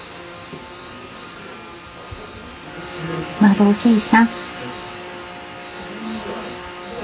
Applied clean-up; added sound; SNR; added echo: none; none; none; none.